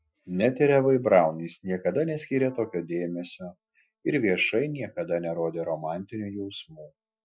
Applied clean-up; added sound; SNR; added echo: classical method Wiener filter.